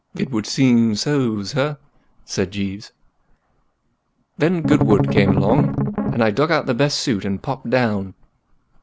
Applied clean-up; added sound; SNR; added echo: none; Strum; -3 dB; none.